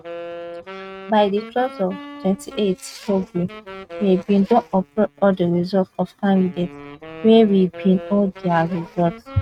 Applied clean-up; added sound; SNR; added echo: neural mask model RNNoise.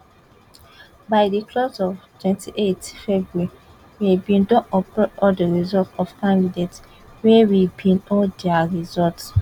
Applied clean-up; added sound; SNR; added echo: none; none; none; none.